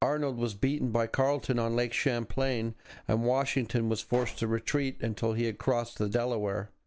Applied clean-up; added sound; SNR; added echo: none; Explosion; 20 dB; none.